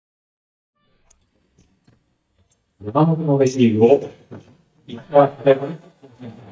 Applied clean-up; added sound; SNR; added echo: neural mask model DeepFilterNet 3.